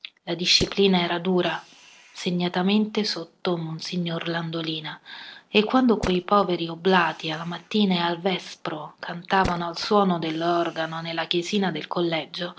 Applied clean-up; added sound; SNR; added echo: neural separator model SepFormer DNS4.